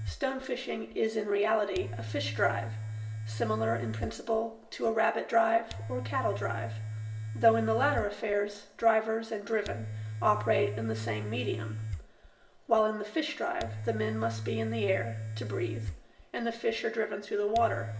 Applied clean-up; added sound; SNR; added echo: none; Domestic sounds, home sounds; 8 dB; reverberation time 0.8 s.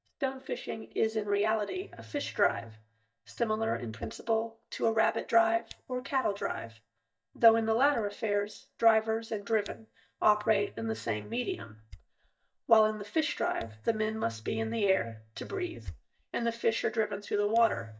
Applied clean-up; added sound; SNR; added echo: neural mask model DeepFilterNet 3.